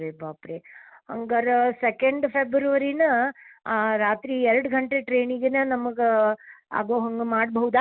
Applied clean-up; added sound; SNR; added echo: none; none; none; none.